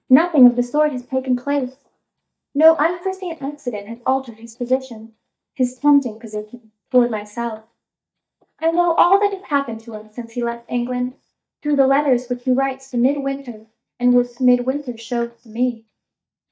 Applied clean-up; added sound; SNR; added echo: neural mask model DeepFilterNet 3.